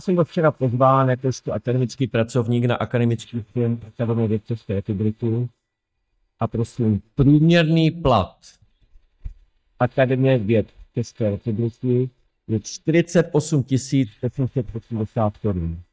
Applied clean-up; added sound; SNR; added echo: neural mask model DeepFilterNet 3.